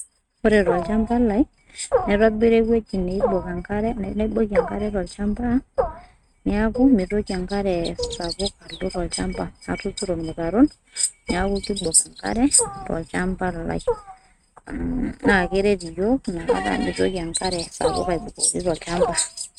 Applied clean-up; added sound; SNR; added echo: neural mask model RNNoise.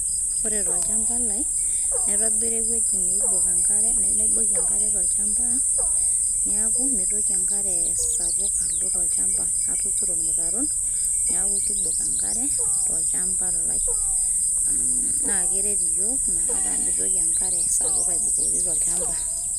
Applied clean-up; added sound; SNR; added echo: none; Wild animals; 19 dB; none.